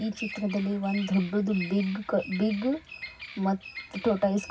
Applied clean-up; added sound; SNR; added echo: none; Bird vocalization, bird call, bird song; 14 dB; reverberation time 0.4 s.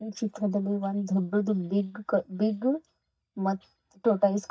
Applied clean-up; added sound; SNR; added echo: neural mask model DeepFilterNet 3.